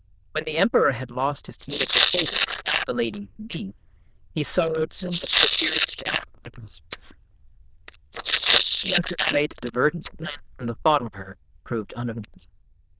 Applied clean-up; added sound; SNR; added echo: neural diffusion model UNIVERSE++.